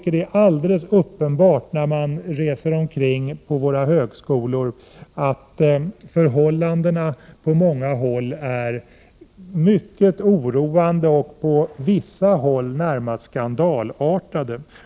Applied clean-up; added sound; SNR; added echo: none; none; none; none.